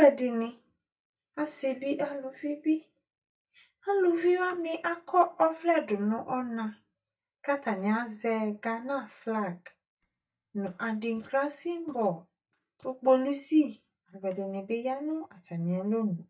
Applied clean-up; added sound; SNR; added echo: neural mask model DeepFilterNet 3.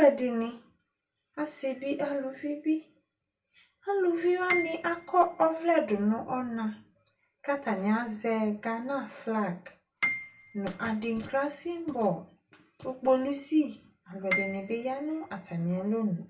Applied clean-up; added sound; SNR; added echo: none; Piano; 7 dB; reverberation time 0.2 s.